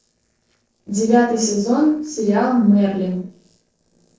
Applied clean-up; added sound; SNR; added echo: neural separator model SepFormer DNS4.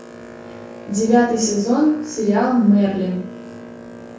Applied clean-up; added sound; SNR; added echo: none; Boat, Water vehicle; 17 dB; reverberation time 0.6 s.